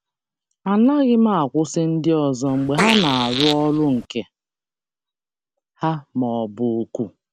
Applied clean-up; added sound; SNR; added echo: none; Fart; 4 dB; none.